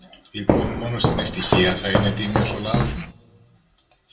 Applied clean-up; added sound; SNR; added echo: none; Walk, footsteps; -2 dB; reverberation time 0.5 s.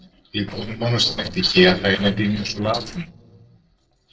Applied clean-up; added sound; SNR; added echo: neural separator model SepFormer DNS4.